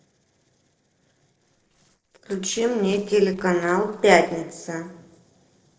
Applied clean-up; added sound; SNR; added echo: neural separator model SepFormer DNS4.